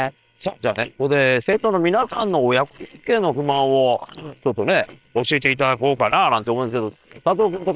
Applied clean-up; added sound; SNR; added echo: neural separator model SepFormer WHAM!.